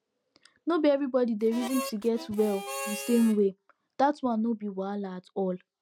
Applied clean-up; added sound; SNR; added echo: none; Harmonica; 10 dB; none.